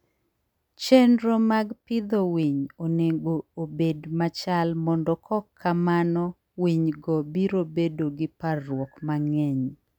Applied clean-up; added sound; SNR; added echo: none; none; none; none.